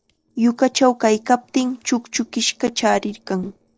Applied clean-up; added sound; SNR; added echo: neural separator model SepFormer DNS4.